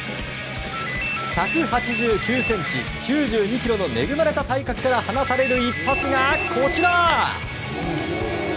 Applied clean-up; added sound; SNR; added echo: none; Ringtone; 6 dB; none.